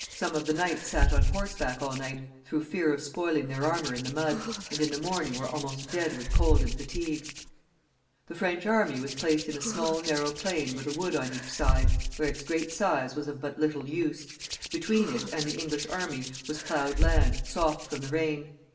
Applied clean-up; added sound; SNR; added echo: none; Hands; 1 dB; reverberation time 0.6 s.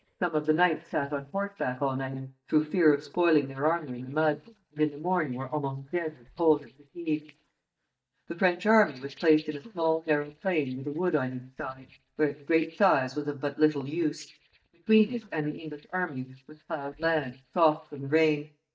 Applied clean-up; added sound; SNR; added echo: neural mask model DeepFilterNet 3.